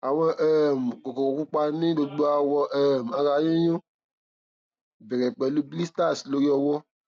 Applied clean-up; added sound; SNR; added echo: none; none; none; none.